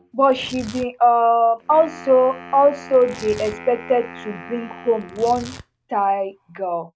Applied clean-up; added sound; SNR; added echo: none; Tearing + Wind instrument, woodwind instrument; 18 dB; none.